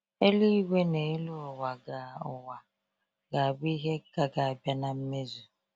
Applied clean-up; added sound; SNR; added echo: none; none; none; none.